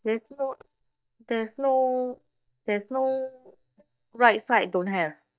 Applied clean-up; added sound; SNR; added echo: neural mask model DeepFilterNet 3.